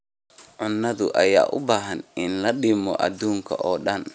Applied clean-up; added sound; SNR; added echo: none; none; none; none.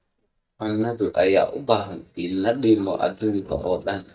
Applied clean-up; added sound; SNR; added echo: neural mask model DeepFilterNet 3.